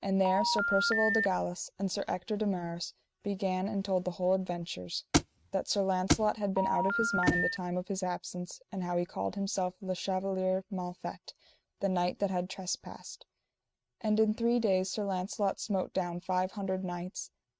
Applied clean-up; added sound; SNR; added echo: neural mask model RNNoise.